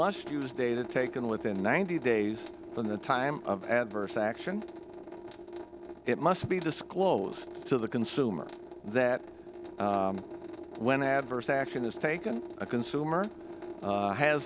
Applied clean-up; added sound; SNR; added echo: none; Drip / Sink (filling or washing) / Water tap, faucet; 12 dB; none.